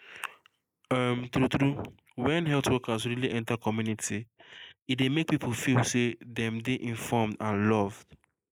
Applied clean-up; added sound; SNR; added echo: neural mask model Resemble Enhance denoiser.